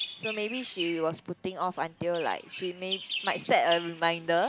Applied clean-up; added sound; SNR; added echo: none; Bird vocalization, bird call, bird song; 10 dB; none.